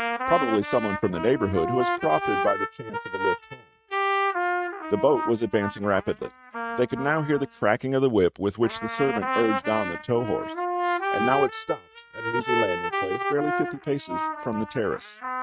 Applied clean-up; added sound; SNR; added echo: neural mask model RNNoise.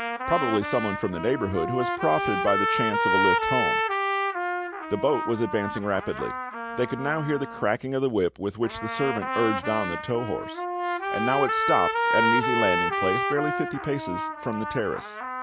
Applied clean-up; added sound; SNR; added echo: none; Trumpet; 0 dB; none.